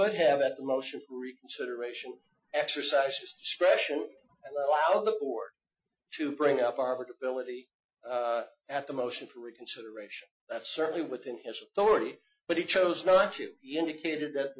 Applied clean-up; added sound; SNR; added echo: classical method Wiener filter.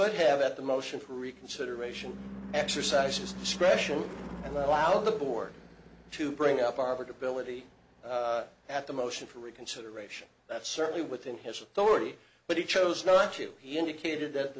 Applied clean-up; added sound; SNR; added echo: none; Car passing by / Engine / Truck; 16 dB; none.